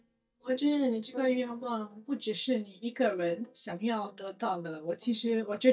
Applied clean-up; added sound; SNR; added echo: neural mask model DeepFilterNet 3.